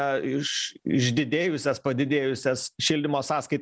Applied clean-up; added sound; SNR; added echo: none; none; none; none.